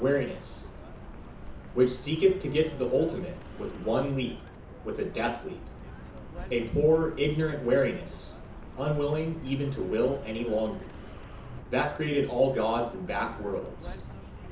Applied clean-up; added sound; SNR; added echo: none; Car; 12 dB; reverberation time 0.6 s.